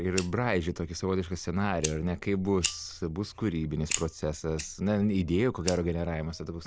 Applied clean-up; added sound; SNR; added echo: none; Fire; 11 dB; none.